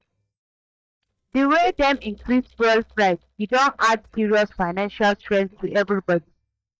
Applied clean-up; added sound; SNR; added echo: neural mask model DeepFilterNet 3.